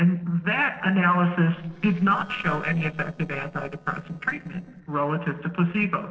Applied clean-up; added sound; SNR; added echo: neural separator model SepFormer DNS4.